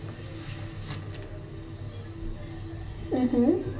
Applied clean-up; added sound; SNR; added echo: none; Explosion; 20 dB; reverberation time 0.7 s.